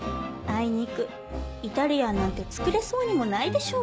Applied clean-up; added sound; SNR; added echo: none; Explosion; 17 dB; none.